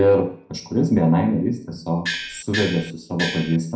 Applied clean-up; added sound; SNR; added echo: none; Gong; 7 dB; reverberation time 0.4 s.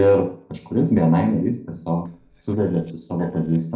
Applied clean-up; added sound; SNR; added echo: neural separator model SepFormer DNS4.